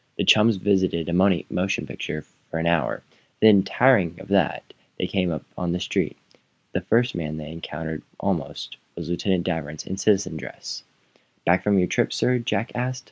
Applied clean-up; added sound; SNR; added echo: none; none; none; none.